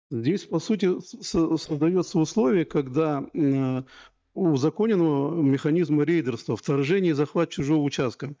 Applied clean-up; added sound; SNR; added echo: neural mask model DeepFilterNet 3.